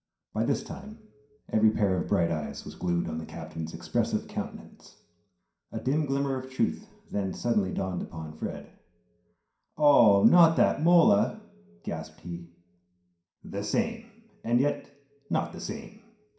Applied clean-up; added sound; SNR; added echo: none; none; none; reverberation time 0.5 s.